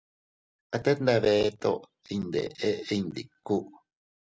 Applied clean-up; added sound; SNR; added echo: none; none; none; none.